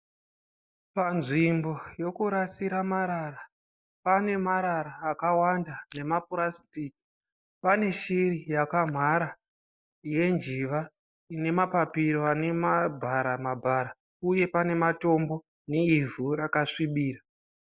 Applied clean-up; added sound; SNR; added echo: neural mask model DeepFilterNet 3.